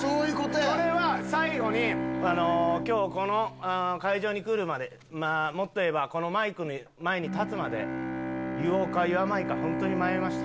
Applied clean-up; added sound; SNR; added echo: none; Bowed string instrument; 5 dB; none.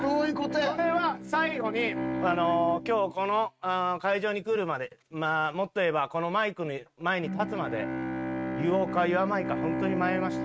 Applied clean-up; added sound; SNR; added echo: neural mask model RNNoise.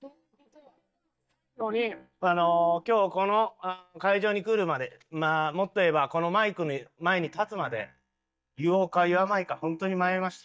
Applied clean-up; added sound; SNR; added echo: neural mask model DeepFilterNet 3.